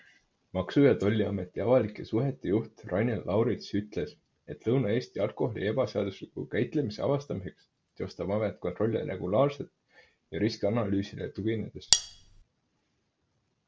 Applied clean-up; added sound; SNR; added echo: none; Cutlery, silverware; -2 dB; none.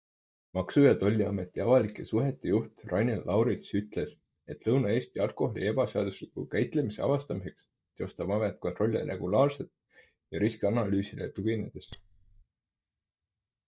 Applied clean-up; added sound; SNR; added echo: neural mask model DeepFilterNet 3.